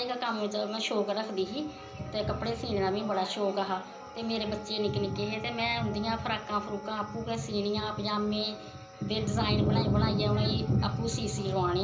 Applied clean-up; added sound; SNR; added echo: none; Wind instrument, woodwind instrument; 18 dB; reverberation time 0.5 s.